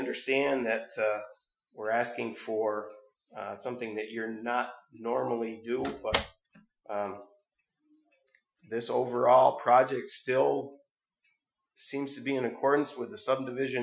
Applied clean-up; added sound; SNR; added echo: classical method Wiener filter.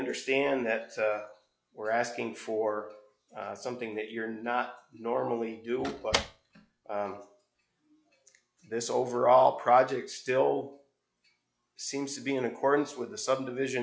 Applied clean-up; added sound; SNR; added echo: classical method log-MMSE.